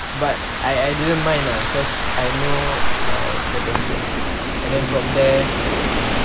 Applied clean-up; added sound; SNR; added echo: none; Rain / Thunderstorm; -3 dB; none.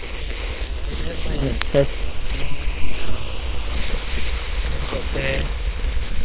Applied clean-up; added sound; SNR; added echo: neural separator model SepFormer WHAM!.